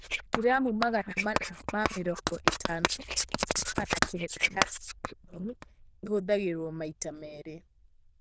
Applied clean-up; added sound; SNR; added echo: neural diffusion model UNIVERSE++.